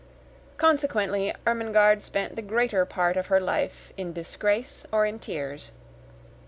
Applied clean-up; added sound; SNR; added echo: none; none; none; none.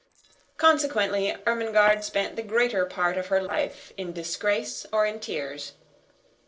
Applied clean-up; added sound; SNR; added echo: neural separator model SepFormer DNS4.